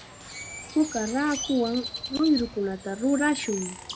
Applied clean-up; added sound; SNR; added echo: none; Bird; 11 dB; none.